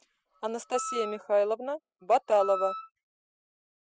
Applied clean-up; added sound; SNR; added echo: classical method spectral subtraction.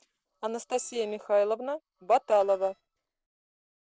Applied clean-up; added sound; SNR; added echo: neural separator model SepFormer DNS4.